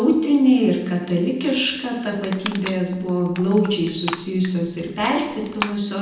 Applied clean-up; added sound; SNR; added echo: none; Crushing; 14 dB; reverberation time 0.9 s.